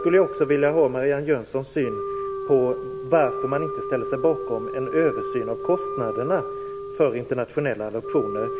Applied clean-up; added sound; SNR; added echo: none; Wind instrument, woodwind instrument; 7 dB; none.